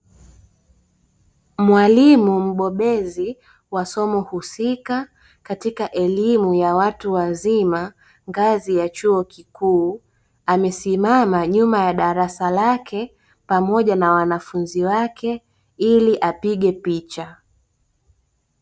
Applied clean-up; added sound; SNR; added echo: none; none; none; none.